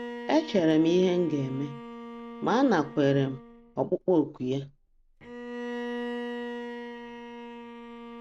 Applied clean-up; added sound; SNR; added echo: none; Bowed string instrument; 11 dB; none.